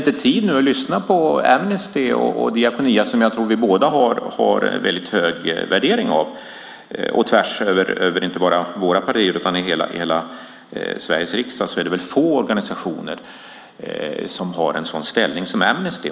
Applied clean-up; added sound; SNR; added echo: none; none; none; none.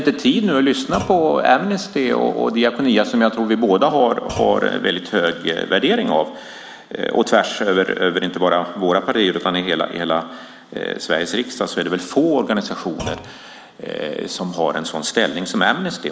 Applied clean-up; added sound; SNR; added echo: none; Thump, thud; 18 dB; none.